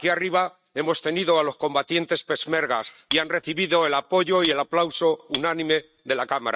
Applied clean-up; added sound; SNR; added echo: neural mask model RNNoise.